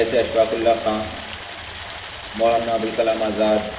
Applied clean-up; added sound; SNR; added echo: none; Stream; 13 dB; reverberation time 0.8 s.